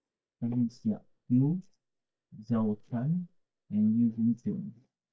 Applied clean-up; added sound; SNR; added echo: neural mask model DeepFilterNet 3.